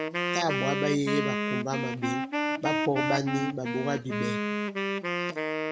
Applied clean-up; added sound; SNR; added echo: none; Wind instrument, woodwind instrument; -2 dB; none.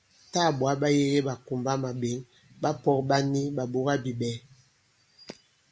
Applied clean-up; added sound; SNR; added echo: none; none; none; none.